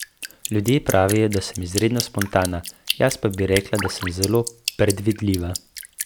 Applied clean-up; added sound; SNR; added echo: none; Drip; 10 dB; none.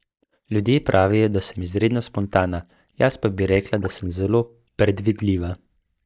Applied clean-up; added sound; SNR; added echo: neural mask model DeepFilterNet 3.